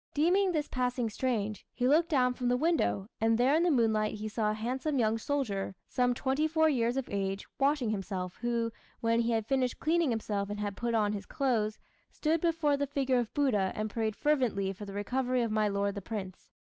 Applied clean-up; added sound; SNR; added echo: none; none; none; none.